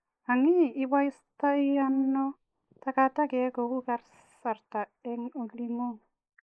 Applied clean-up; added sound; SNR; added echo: neural mask model Resemble Enhance denoiser.